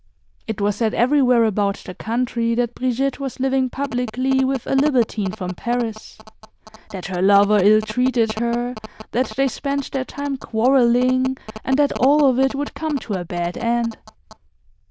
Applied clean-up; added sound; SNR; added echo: neural diffusion model UNIVERSE++.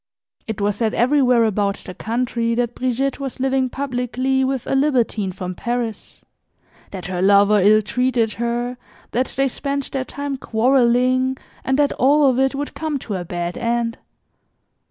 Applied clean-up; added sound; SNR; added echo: none; none; none; none.